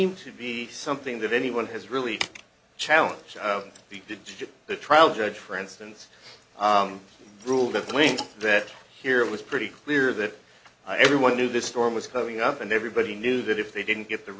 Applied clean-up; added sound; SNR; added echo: none; none; none; none.